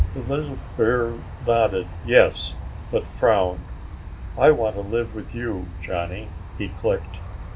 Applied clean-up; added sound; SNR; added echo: none; Aircraft; 11 dB; none.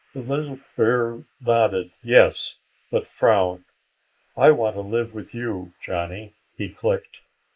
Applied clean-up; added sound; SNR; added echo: neural mask model Resemble Enhance denoiser.